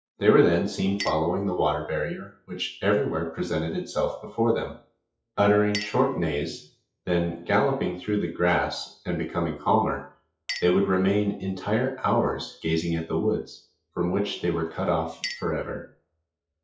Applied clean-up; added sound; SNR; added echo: classical method WPE with log-MMSE.